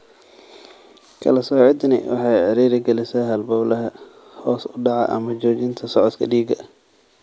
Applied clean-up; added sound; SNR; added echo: none; none; none; none.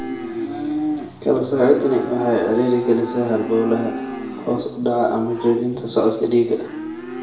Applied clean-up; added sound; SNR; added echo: none; Livestock, farm animals, working animals; 9 dB; reverberation time 0.6 s.